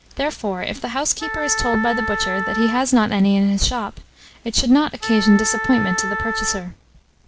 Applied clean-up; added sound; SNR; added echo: none; Wind instrument, woodwind instrument; 6 dB; none.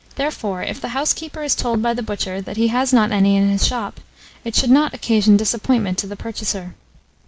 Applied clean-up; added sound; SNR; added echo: none; none; none; none.